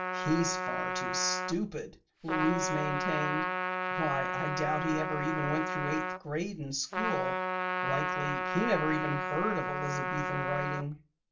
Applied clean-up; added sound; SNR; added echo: none; Trumpet; 0 dB; reverberation time 0.2 s.